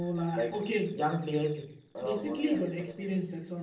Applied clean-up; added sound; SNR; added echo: neural separator model SepFormer DNS4.